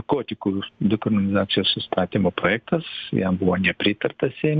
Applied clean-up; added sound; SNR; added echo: none; none; none; none.